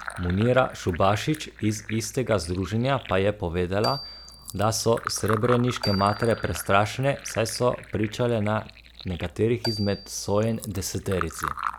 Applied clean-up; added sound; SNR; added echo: none; Marimba, xylophone + Fill (with liquid); 12 dB; none.